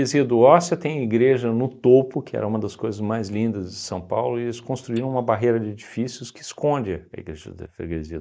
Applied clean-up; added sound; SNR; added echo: neural mask model DeepFilterNet 3.